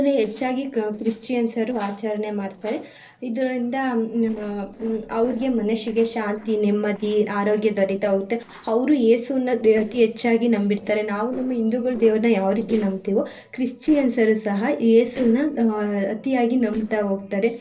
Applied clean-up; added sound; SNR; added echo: neural separator model SepFormer DNS4.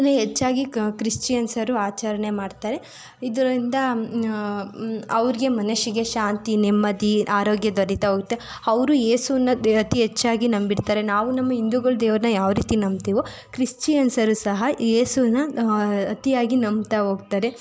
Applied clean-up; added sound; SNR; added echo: none; none; none; none.